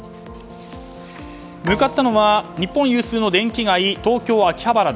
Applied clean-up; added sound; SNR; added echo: none; Bowed string instrument; 16 dB; none.